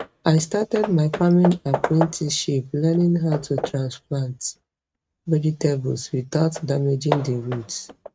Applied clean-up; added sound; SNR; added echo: neural mask model RNNoise.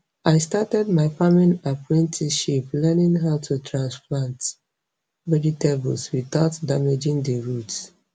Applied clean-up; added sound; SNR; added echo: none; none; none; none.